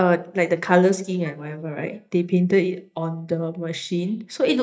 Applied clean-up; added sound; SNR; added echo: neural mask model DeepFilterNet 3.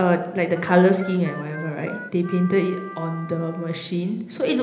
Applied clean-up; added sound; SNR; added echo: none; Harmonica; 17 dB; reverberation time 1.0 s.